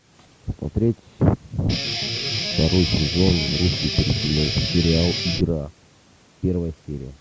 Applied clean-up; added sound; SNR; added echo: none; Guitar; 3 dB; none.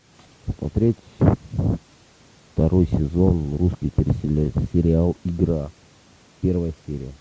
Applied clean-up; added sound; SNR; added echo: none; none; none; none.